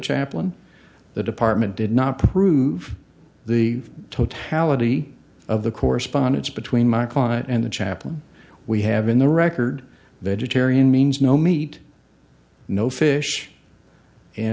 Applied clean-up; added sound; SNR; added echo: none; none; none; none.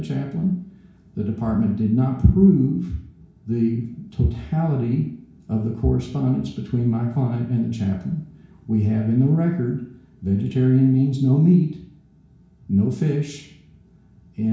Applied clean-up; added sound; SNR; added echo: none; none; none; reverberation time 0.6 s.